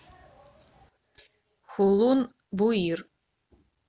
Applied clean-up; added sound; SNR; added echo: none; none; none; none.